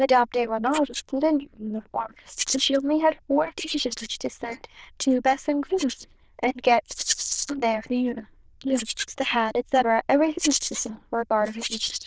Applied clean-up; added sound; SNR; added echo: neural diffusion model UNIVERSE++.